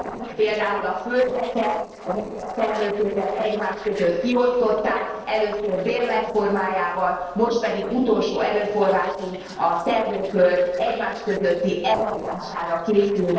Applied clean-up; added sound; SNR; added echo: neural separator model SepFormer DNS4.